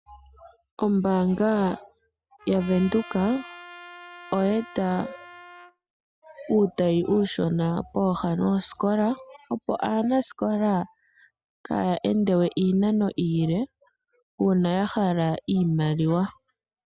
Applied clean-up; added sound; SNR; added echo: none; Trumpet; 19 dB; none.